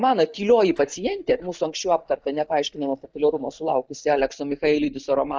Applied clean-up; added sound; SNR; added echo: neural mask model DeepFilterNet 3.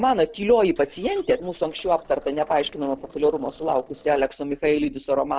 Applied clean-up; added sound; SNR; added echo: neural separator model SepFormer DNS4.